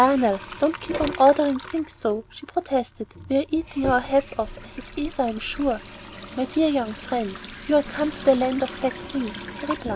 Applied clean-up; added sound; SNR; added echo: none; Sink (filling or washing) / Water tap, faucet; 12 dB; none.